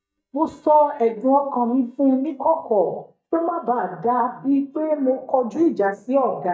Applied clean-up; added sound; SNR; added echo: neural mask model DeepFilterNet 3.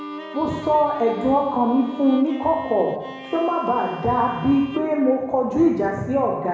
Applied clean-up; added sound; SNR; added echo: none; Bowed string instrument; 16 dB; reverberation time 0.9 s.